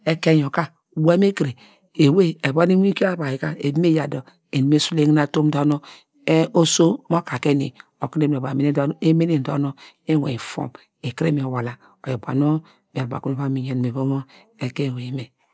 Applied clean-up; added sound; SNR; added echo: none; none; none; none.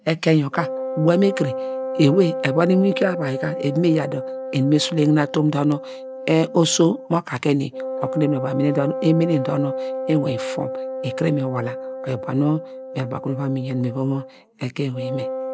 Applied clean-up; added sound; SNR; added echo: none; Wind instrument, woodwind instrument; 8 dB; none.